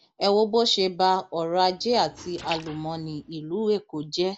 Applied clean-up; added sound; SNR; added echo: none; Liquid; 17 dB; none.